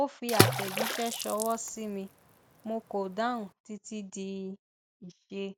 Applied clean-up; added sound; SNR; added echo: none; Water / Splash, splatter; -3 dB; none.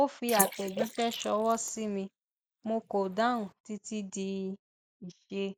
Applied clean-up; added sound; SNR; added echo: neural mask model Resemble Enhance denoiser.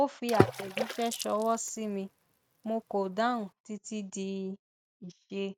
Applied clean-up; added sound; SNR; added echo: neural mask model RNNoise.